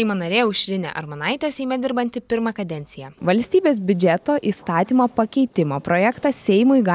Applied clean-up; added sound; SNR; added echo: none; none; none; none.